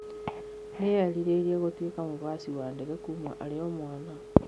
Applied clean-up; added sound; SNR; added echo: none; Wind instrument, woodwind instrument; 14 dB; none.